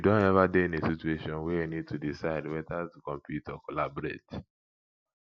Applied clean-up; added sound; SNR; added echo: none; none; none; none.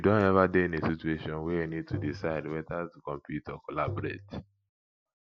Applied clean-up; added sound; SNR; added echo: none; Tap; 10 dB; none.